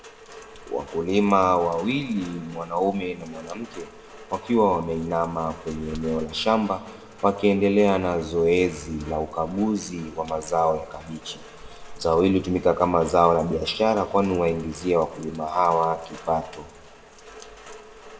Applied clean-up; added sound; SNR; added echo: none; Rain; 19 dB; reverberation time 0.9 s.